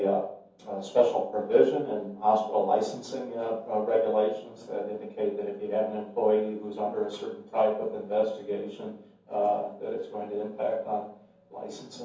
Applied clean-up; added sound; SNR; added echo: none; none; none; reverberation time 0.6 s.